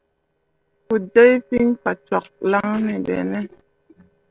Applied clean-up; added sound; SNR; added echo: neural separator model SepFormer DNS4.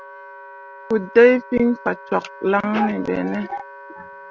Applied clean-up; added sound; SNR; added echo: none; Wind instrument, woodwind instrument; 19 dB; none.